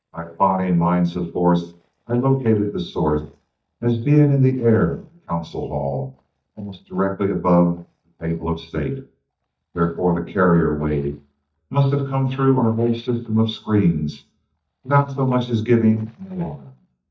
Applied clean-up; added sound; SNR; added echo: neural mask model DeepFilterNet 3.